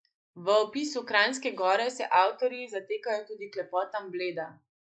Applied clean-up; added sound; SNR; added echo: neural mask model Resemble Enhance denoiser.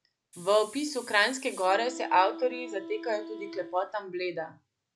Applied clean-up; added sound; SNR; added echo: none; Wind instrument, woodwind instrument + Hiss; 13 dB; none.